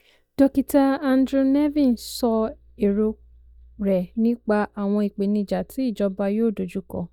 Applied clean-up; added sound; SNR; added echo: neural mask model DeepFilterNet 3.